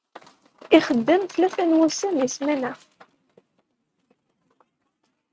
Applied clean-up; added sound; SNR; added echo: neural mask model RNNoise.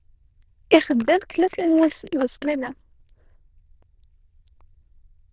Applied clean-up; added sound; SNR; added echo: neural diffusion model UNIVERSE++.